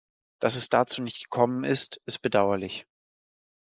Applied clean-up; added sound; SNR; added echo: neural mask model Resemble Enhance denoiser.